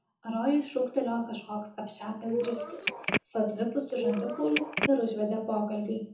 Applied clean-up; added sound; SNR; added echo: none; Telephone; 1 dB; reverberation time 0.6 s.